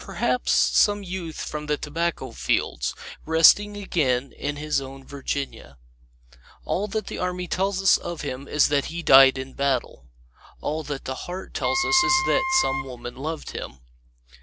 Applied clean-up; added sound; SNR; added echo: none; Wind instrument, woodwind instrument; 2 dB; none.